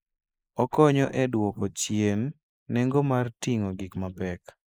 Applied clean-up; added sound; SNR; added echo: neural mask model Resemble Enhance denoiser.